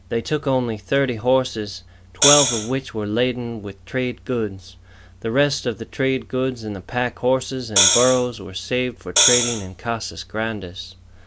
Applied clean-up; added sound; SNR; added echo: none; Hi-hat; -4 dB; none.